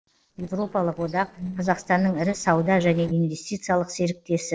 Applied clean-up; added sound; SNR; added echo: neural separator model SepFormer DNS4.